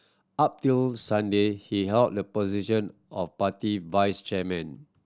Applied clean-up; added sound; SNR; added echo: none; none; none; none.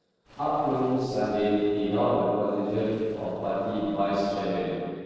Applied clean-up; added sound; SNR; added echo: neural separator model SepFormer DNS4.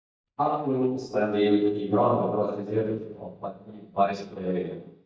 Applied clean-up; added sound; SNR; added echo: neural mask model DeepFilterNet 3.